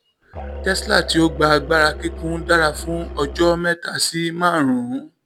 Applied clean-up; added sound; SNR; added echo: none; Musical instrument; 11 dB; none.